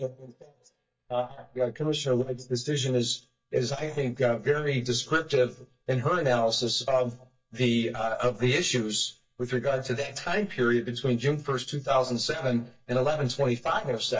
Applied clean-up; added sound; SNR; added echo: neural mask model DeepFilterNet 3.